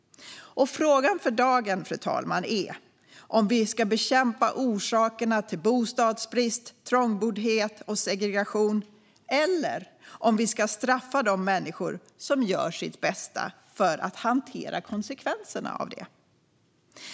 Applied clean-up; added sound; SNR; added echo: none; none; none; none.